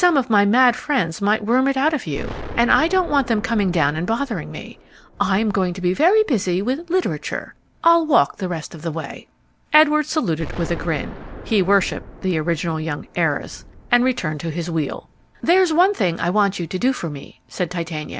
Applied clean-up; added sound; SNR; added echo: none; Explosion; 18 dB; none.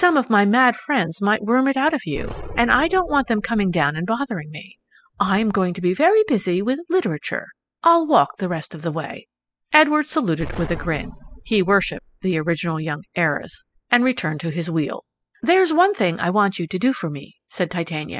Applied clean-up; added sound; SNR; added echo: classical method spectral subtraction.